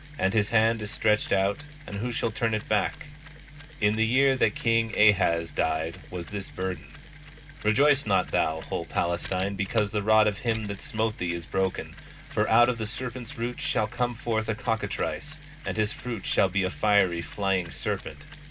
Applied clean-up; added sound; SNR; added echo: none; Mechanisms; 14 dB; reverberation time 0.2 s.